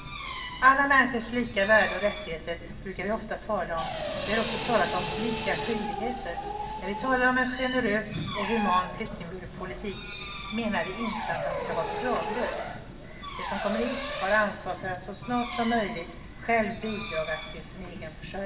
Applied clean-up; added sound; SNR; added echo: none; Drill; 7 dB; reverberation time 0.7 s.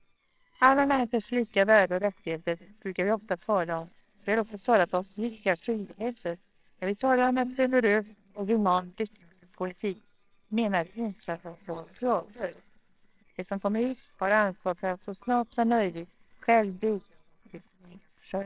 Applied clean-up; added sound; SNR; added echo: neural separator model SepFormer WHAMR!.